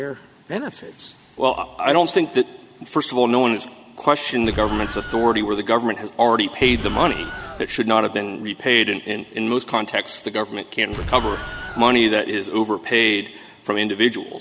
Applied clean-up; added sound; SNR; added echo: none; Explosion; 9 dB; none.